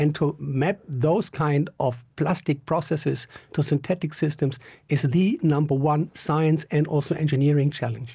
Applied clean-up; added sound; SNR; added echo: none; none; none; none.